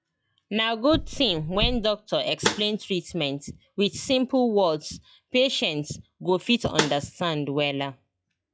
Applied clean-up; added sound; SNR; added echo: classical method log-MMSE.